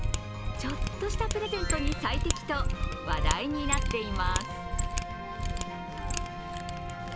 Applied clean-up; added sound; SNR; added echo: none; Mechanisms; -2 dB; none.